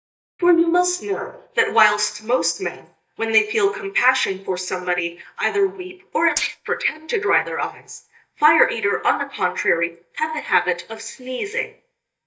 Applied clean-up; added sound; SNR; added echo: neural mask model DeepFilterNet 3.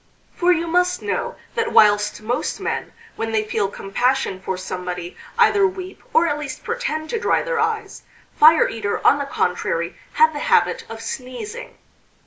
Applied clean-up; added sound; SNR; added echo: none; none; none; none.